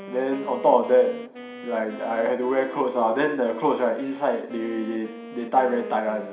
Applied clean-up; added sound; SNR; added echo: none; Wind instrument, woodwind instrument; 15 dB; reverberation time 0.5 s.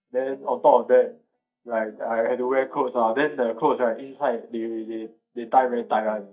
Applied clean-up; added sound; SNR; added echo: neural mask model DeepFilterNet 3.